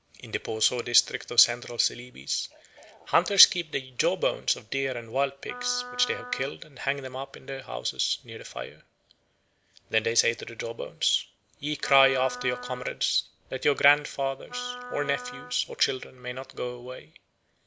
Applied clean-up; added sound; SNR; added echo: none; Wind instrument, woodwind instrument; 13 dB; none.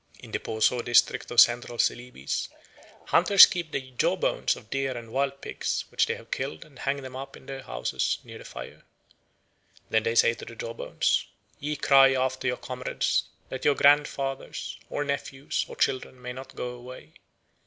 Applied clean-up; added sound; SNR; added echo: none; none; none; none.